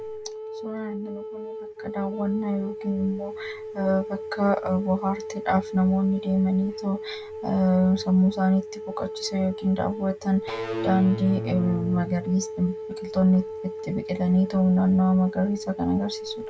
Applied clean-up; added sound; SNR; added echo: none; Wind instrument, woodwind instrument + Electric guitar / Bass guitar; 10 dB; none.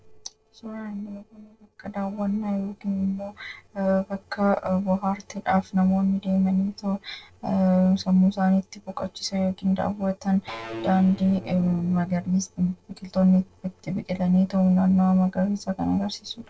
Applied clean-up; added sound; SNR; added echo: neural separator model SepFormer DNS4.